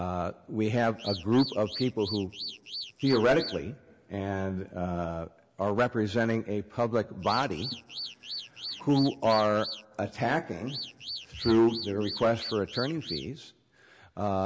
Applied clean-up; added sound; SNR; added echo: none; Alarm / Car; 11 dB; none.